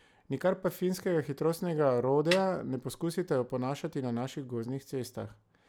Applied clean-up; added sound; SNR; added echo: none; Snare drum; 9 dB; none.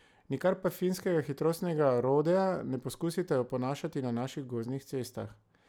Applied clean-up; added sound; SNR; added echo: none; none; none; none.